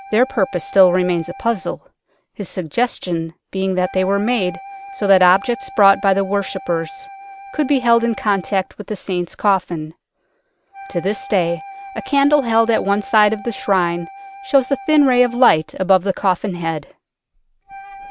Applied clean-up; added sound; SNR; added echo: none; Wind instrument, woodwind instrument; 18 dB; none.